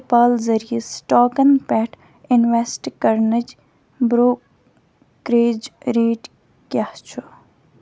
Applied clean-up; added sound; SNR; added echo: none; none; none; none.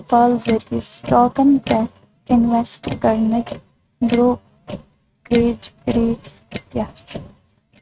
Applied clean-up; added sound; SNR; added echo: neural mask model RNNoise.